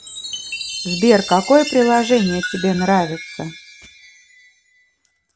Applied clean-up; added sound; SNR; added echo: none; Chime; 11 dB; none.